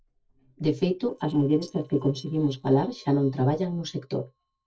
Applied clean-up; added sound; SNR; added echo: neural separator model SepFormer DNS4.